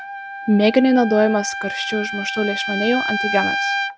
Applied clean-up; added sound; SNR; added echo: none; Trumpet; 5 dB; none.